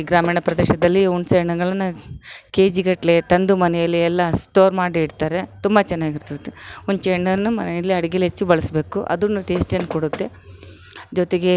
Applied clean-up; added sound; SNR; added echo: none; Knock; 13 dB; none.